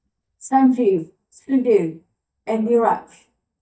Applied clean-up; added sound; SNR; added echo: neural mask model DeepFilterNet 3.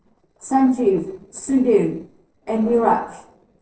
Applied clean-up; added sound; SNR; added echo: neural separator model SepFormer DNS4.